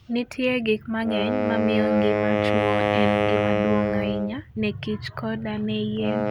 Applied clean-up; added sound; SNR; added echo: none; Wind instrument, woodwind instrument; 0 dB; none.